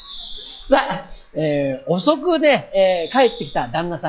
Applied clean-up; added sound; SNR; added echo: classical method log-MMSE.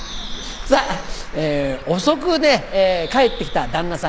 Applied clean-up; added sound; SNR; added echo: none; Cricket / Motor vehicle (road) + Bird; 10 dB; none.